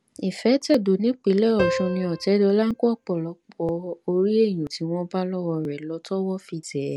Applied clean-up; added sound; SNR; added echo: none; Piano; 9 dB; none.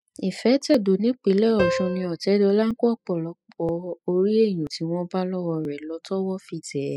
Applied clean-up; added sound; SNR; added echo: classical method spectral subtraction.